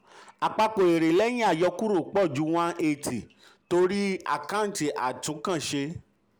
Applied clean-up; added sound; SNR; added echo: none; none; none; none.